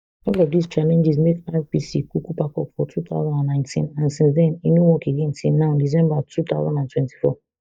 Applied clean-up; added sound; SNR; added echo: neural mask model DeepFilterNet 3.